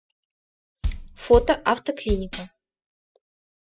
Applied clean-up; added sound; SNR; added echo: classical method spectral subtraction.